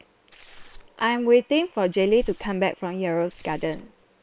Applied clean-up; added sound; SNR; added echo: neural separator model SepFormer WHAM!.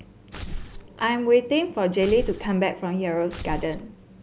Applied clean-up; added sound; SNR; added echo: none; Tearing; 10 dB; none.